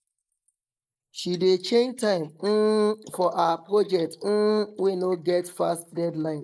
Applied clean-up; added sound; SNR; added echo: neural mask model Resemble Enhance denoiser.